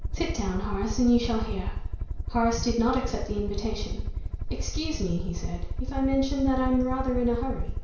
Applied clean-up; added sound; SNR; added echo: none; Aircraft; 2 dB; reverberation time 0.6 s.